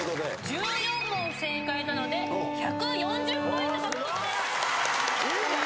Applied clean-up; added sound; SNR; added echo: none; Wind instrument, woodwind instrument; 6 dB; none.